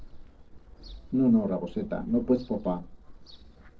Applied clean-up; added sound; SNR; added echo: neural separator model SepFormer DNS4.